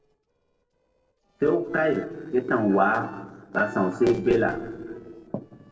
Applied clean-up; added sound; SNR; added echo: neural separator model SepFormer DNS4.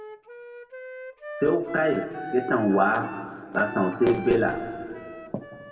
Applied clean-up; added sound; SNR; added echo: none; Wind instrument, woodwind instrument; 13 dB; reverberation time 1.8 s.